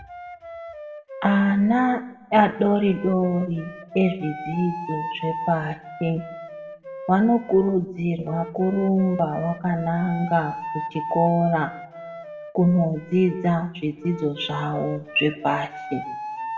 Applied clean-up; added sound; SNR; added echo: none; Wind instrument, woodwind instrument; 12 dB; reverberation time 0.7 s.